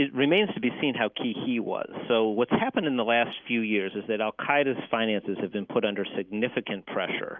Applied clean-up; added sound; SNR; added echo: none; none; none; none.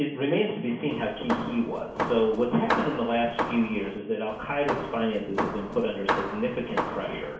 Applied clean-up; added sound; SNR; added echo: none; Hammer; 5 dB; reverberation time 0.6 s.